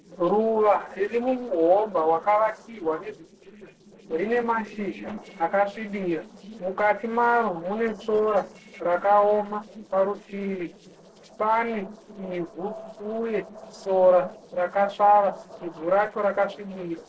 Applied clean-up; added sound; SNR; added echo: neural separator model SepFormer DNS4.